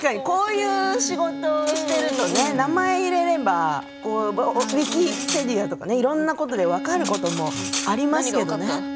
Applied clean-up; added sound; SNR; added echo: none; Bowed string instrument + Cutlery, silverware; 7 dB; none.